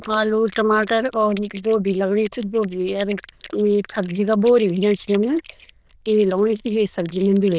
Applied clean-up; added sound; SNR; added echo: neural diffusion model UNIVERSE++.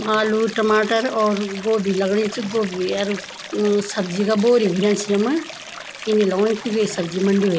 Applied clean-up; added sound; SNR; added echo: none; Stream; 15 dB; none.